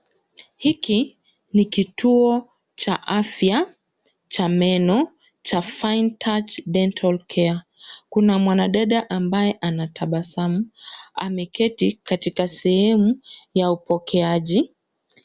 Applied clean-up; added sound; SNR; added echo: none; none; none; none.